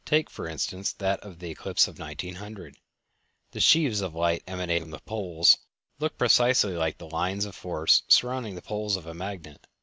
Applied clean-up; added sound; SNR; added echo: none; none; none; none.